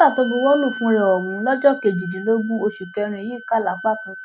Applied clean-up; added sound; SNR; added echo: none; Wind instrument, woodwind instrument; 14 dB; none.